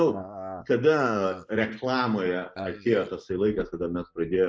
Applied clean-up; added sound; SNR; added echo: neural mask model Resemble Enhance denoiser.